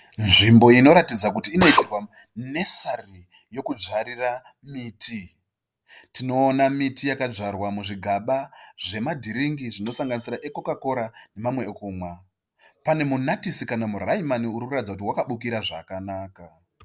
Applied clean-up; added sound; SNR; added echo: none; Drill + Tambourine; 3 dB; none.